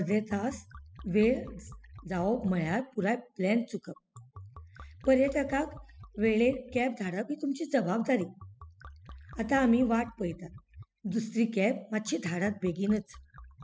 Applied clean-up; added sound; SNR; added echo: classical method spectral subtraction.